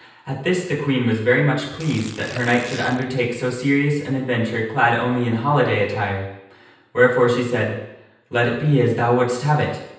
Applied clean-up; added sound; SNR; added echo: none; Fart; 19 dB; reverberation time 0.9 s.